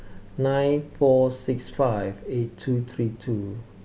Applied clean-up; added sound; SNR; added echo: none; Cricket / Motor vehicle (road); 20 dB; none.